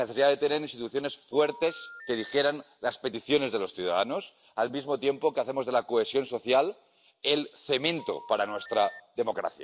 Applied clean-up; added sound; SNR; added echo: none; Telephone; 18 dB; none.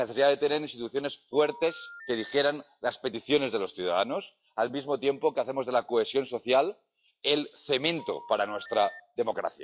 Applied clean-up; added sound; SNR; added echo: classical method log-MMSE.